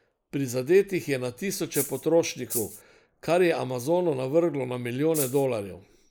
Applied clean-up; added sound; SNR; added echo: neural mask model Resemble Enhance denoiser.